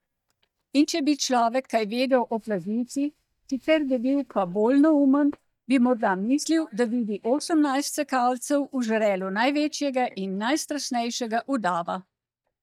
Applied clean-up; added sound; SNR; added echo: neural mask model DeepFilterNet 3.